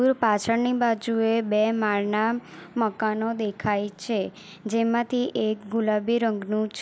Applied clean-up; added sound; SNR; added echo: none; none; none; none.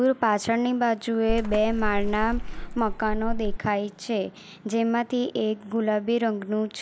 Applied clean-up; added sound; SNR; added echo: none; Water / Splash, splatter; 2 dB; none.